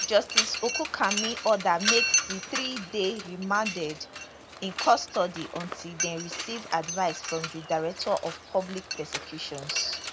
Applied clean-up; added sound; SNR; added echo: none; Mechanisms; 2 dB; none.